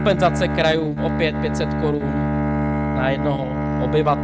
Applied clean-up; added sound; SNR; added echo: neural mask model RNNoise.